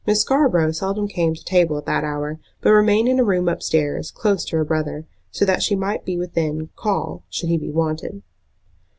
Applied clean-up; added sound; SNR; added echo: none; none; none; none.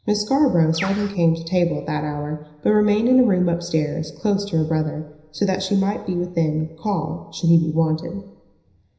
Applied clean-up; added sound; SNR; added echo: none; Bird; 9 dB; reverberation time 0.9 s.